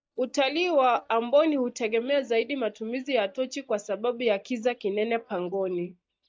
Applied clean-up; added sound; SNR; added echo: neural mask model DeepFilterNet 3.